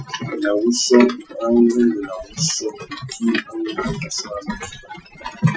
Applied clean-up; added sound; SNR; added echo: classical method Wiener filter.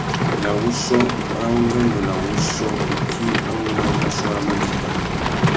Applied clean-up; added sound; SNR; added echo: none; Rain; -2 dB; none.